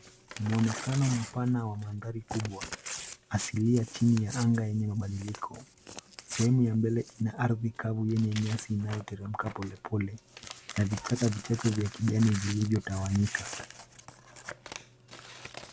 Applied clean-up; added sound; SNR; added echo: none; Crumpling, crinkling / Tearing; 14 dB; none.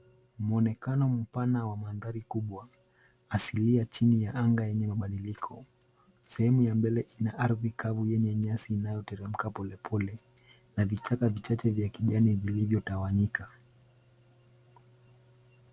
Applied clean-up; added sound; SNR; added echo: none; none; none; none.